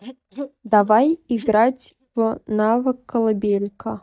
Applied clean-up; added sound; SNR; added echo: neural mask model DeepFilterNet 3.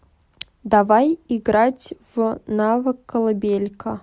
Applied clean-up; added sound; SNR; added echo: none; none; none; none.